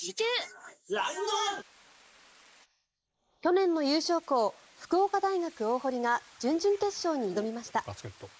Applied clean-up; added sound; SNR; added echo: neural mask model Resemble Enhance denoiser.